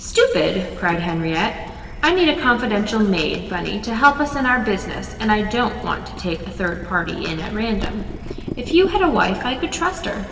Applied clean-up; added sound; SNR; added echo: none; Drip / Water tap, faucet; 12 dB; reverberation time 2.6 s.